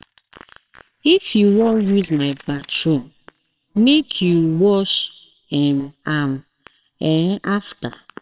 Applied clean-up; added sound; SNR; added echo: neural separator model SepFormer WHAMR!.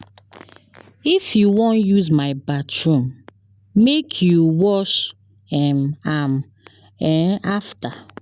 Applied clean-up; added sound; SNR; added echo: none; none; none; none.